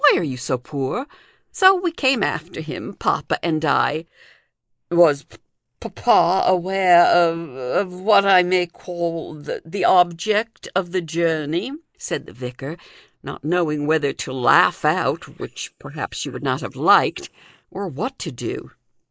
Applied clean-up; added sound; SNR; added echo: neural mask model Resemble Enhance denoiser.